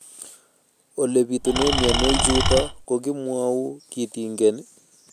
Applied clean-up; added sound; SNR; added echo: none; Engine / Tools; -2 dB; none.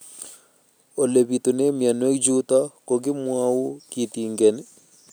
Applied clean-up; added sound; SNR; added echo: none; none; none; none.